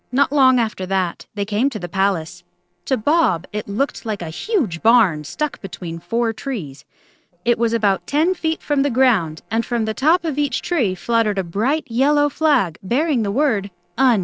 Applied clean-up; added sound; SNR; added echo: neural separator model SepFormer DNS4.